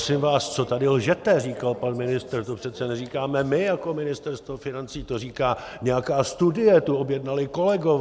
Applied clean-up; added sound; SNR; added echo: none; none; none; none.